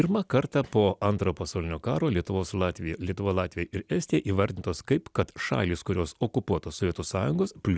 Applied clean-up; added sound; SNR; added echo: none; none; none; none.